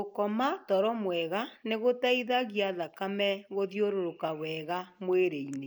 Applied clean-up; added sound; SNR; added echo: neural mask model Resemble Enhance denoiser.